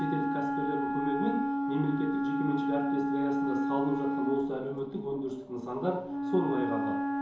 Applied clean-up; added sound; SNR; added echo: none; Wind instrument, woodwind instrument; -2 dB; reverberation time 2.8 s.